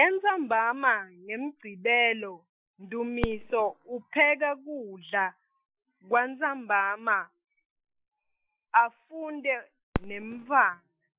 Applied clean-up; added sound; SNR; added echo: classical method Wiener filter.